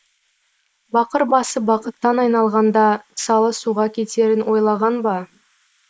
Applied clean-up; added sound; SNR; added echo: neural mask model Resemble Enhance denoiser.